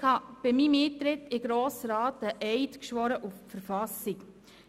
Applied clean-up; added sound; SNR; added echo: none; none; none; none.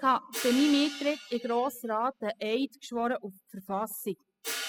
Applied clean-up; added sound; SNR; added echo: classical method spectral subtraction.